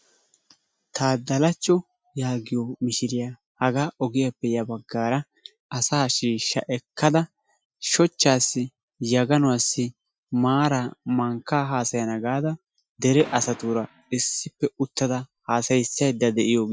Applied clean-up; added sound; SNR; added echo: classical method Wiener filter.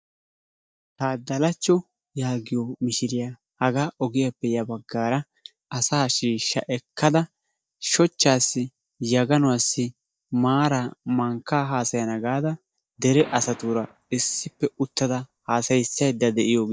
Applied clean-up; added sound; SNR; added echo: neural mask model DeepFilterNet 3.